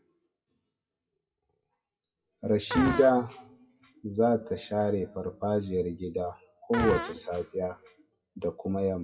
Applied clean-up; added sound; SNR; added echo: classical method WPE with log-MMSE.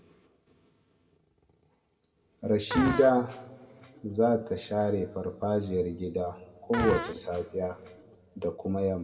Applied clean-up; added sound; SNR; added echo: none; Fart; 8 dB; reverberation time 1.4 s.